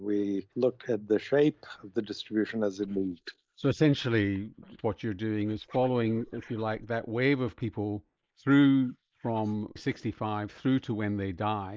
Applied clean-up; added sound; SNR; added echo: neural mask model Resemble Enhance denoiser.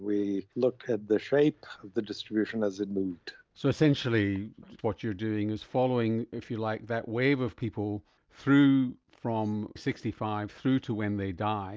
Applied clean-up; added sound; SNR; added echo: none; none; none; none.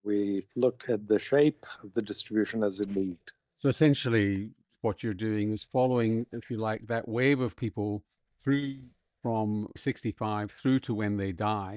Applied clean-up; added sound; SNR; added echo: neural mask model DeepFilterNet 3.